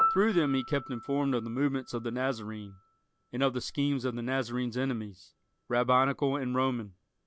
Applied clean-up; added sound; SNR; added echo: none; Piano; 10 dB; none.